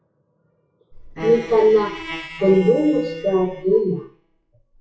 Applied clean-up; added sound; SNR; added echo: classical method WPE with log-MMSE.